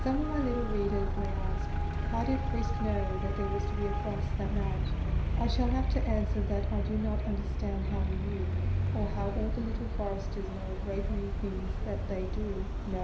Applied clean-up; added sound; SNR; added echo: none; Traffic noise, roadway noise; -5 dB; reverberation time 0.5 s.